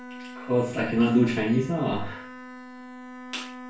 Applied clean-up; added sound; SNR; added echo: none; Bowed string instrument; 15 dB; reverberation time 0.3 s.